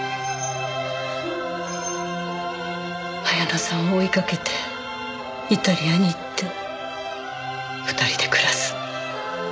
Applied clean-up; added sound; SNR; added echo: none; Bell; 14 dB; none.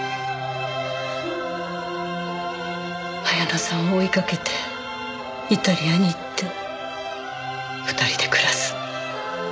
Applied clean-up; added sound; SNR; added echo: none; none; none; none.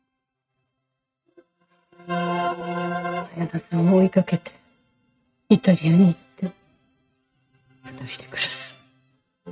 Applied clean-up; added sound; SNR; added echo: neural mask model RNNoise.